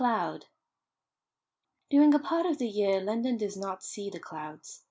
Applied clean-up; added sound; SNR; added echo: none; none; none; none.